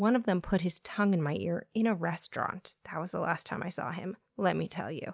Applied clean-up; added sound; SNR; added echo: none; none; none; none.